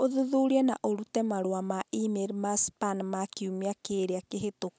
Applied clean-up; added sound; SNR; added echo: none; none; none; none.